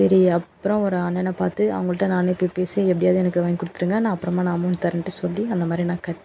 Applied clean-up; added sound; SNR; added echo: none; none; none; none.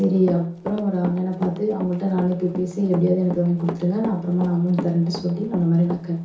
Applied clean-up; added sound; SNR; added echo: none; Run; 13 dB; reverberation time 0.7 s.